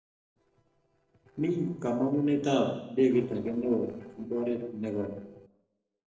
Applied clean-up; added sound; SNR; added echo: neural separator model SepFormer DNS4.